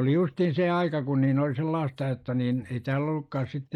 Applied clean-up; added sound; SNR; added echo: neural mask model Resemble Enhance denoiser.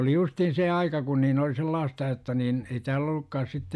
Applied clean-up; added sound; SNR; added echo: none; none; none; none.